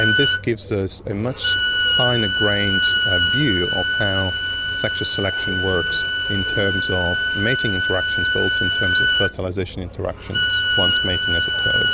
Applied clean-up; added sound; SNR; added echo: none; Bowed string instrument; -4 dB; none.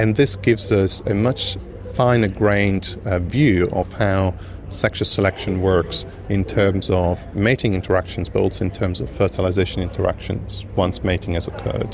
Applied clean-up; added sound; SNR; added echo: none; none; none; none.